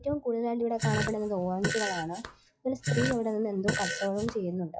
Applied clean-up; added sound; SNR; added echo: classical method log-MMSE.